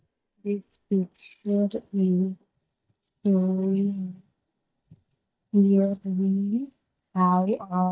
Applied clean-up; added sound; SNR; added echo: neural mask model DeepFilterNet 3.